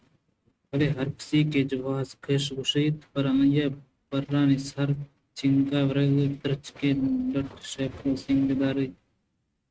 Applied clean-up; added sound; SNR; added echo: neural mask model RNNoise.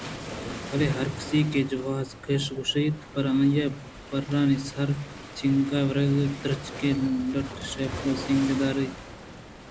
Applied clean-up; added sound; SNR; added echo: none; Waves, surf; 12 dB; none.